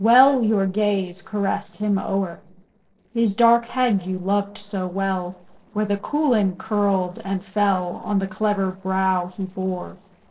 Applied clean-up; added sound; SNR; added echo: neural separator model SepFormer DNS4.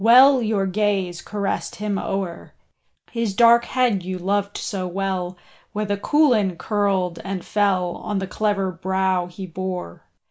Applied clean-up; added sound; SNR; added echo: none; none; none; none.